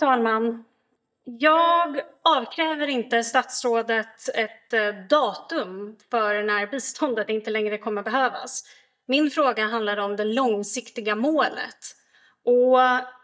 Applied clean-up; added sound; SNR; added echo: neural mask model DeepFilterNet 3.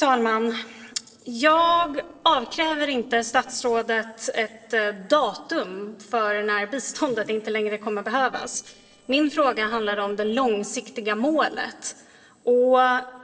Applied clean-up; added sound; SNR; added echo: neural separator model SepFormer DNS4.